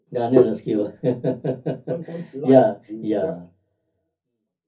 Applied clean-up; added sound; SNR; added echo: none; none; none; reverberation time 0.3 s.